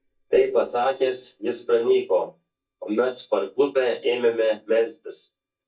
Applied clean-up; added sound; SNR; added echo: neural mask model DeepFilterNet 3.